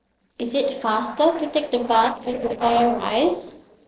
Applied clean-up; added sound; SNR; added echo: neural separator model SepFormer DNS4.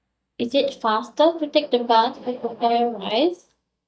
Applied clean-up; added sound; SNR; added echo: neural mask model DeepFilterNet 3.